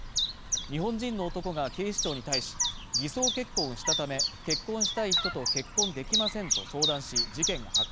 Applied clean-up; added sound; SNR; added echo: none; Chirp, tweet; -3 dB; none.